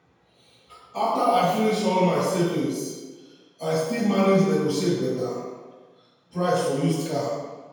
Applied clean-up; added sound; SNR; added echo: none; none; none; reverberation time 1.2 s.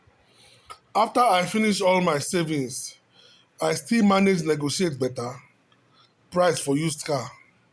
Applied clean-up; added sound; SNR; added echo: none; none; none; none.